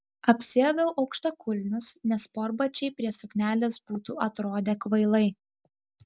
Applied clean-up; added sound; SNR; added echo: none; none; none; none.